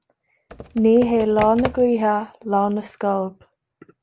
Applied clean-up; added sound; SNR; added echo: none; Computer keyboard; 11 dB; none.